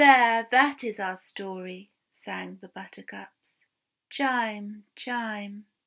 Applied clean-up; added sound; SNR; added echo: none; none; none; none.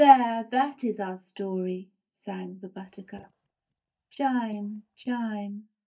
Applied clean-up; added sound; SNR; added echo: neural mask model DeepFilterNet 3.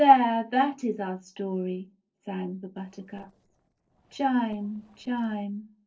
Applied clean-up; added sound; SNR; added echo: neural separator model SepFormer DNS4.